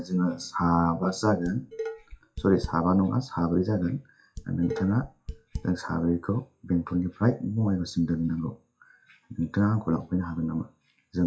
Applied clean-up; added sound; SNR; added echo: classical method WPE with log-MMSE.